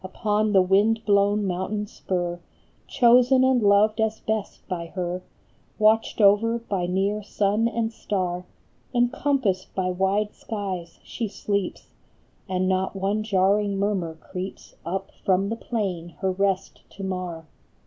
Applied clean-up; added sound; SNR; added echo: none; none; none; none.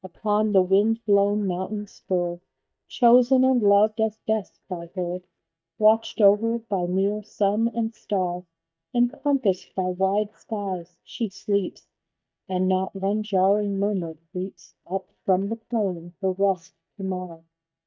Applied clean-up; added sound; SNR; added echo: neural mask model DeepFilterNet 3.